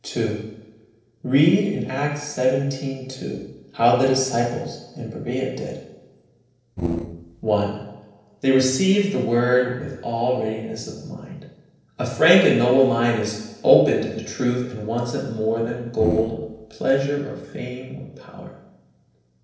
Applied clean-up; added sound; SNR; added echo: neural separator model SepFormer DNS4.